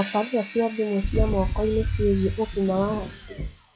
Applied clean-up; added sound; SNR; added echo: classical method log-MMSE.